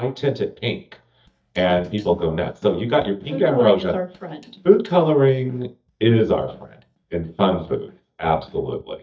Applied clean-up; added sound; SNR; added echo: neural mask model DeepFilterNet 3.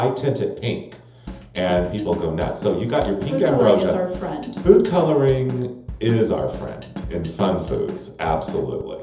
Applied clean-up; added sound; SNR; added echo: none; Drum kit; 13 dB; reverberation time 0.7 s.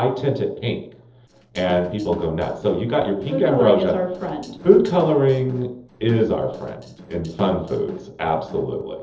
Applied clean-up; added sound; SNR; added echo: neural separator model SepFormer DNS4.